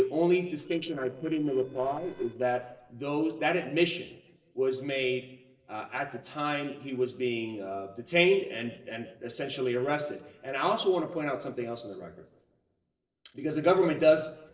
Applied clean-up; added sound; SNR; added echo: neural separator model SepFormer DNS4.